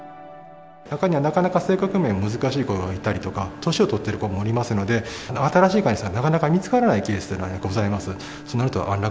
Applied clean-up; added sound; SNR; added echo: none; Bowed string instrument; 20 dB; none.